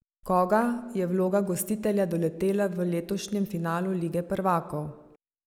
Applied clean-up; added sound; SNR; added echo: none; none; none; none.